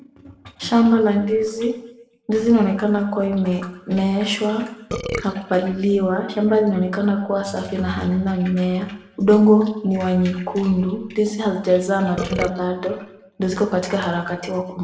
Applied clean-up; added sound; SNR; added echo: none; Burping, eructation; 7 dB; reverberation time 0.8 s.